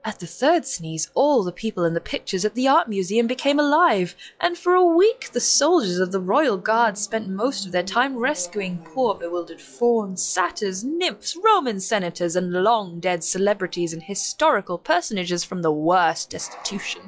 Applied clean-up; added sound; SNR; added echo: classical method log-MMSE.